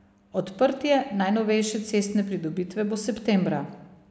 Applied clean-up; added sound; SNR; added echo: none; none; none; none.